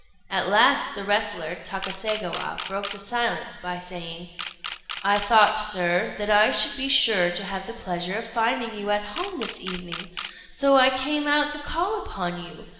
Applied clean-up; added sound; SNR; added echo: none; Camera; 12 dB; reverberation time 2.0 s.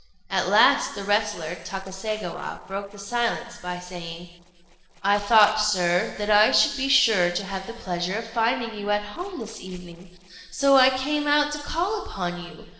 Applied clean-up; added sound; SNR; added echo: neural separator model SepFormer DNS4.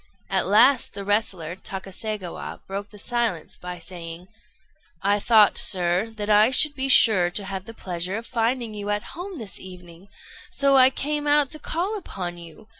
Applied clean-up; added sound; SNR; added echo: none; none; none; none.